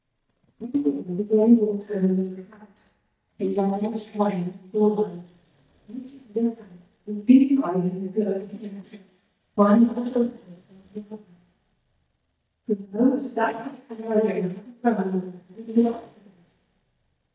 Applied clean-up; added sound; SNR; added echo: neural mask model DeepFilterNet 3.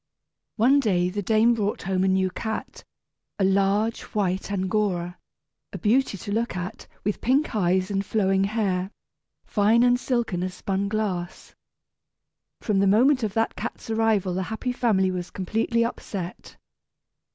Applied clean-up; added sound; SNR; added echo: none; none; none; none.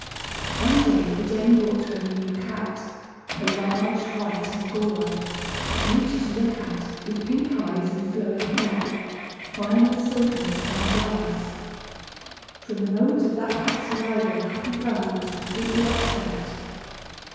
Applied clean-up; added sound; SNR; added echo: none; Accelerating, revving, vroom / Mechanisms; 7 dB; reverberation time 1.9 s.